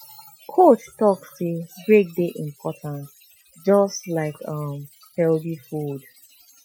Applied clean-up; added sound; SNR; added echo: classical method Wiener filter.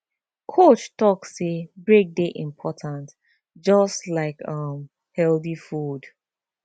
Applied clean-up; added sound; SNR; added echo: none; none; none; none.